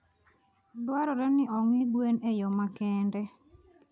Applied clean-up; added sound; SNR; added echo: none; none; none; none.